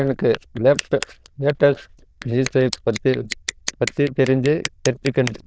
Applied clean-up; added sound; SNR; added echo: neural diffusion model UNIVERSE++.